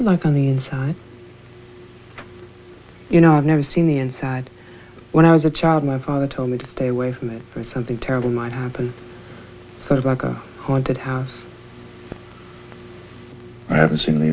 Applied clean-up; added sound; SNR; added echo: none; none; none; none.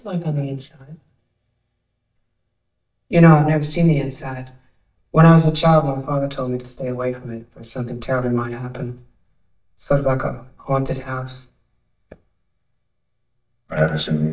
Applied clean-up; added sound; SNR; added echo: neural mask model DeepFilterNet 3.